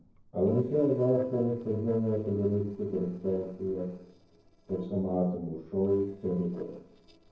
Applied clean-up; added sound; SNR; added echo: neural separator model SepFormer DNS4.